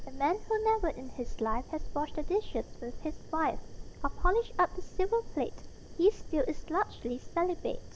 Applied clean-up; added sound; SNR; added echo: none; Fire; 5 dB; none.